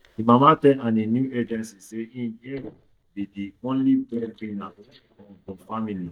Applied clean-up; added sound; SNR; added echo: neural mask model DeepFilterNet 3.